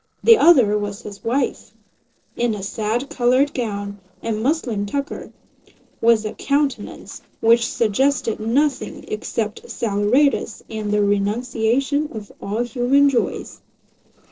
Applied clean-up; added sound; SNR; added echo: neural separator model SepFormer DNS4.